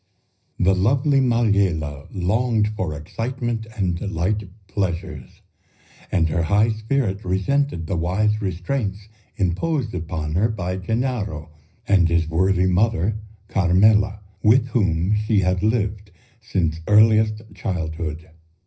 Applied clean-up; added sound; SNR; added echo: none; none; none; reverberation time 0.4 s.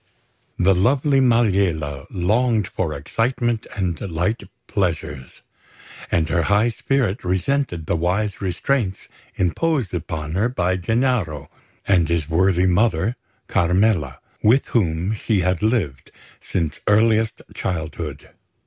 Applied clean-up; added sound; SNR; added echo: none; none; none; none.